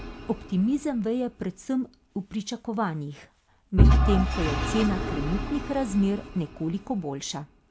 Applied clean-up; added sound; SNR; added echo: none; Engine / Vehicle; 0 dB; none.